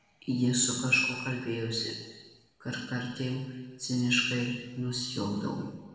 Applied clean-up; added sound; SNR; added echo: none; none; none; reverberation time 1.2 s.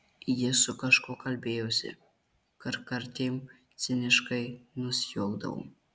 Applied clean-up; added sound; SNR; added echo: none; none; none; none.